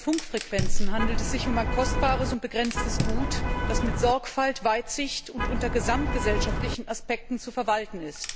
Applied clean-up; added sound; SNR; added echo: none; Vehicle horn, car horn, honking + Fire; -2 dB; none.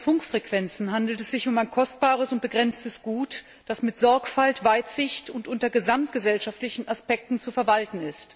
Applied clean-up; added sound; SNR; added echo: none; none; none; none.